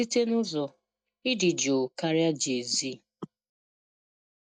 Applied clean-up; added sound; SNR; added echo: neural mask model DeepFilterNet 3.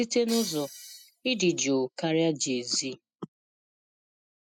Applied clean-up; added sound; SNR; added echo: classical method spectral subtraction.